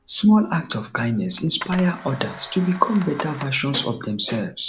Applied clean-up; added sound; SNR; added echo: none; Camera; 17 dB; none.